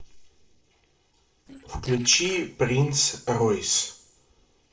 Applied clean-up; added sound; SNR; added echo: neural separator model SepFormer DNS4.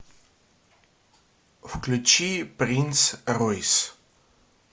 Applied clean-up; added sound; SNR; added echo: none; none; none; none.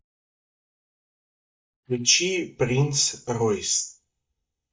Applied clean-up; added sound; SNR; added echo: neural mask model DeepFilterNet 3.